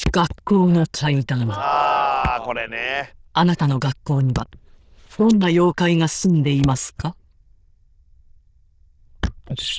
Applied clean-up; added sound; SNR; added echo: neural diffusion model UNIVERSE++.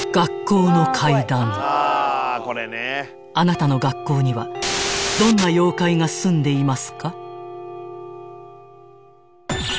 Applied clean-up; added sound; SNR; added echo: none; none; none; none.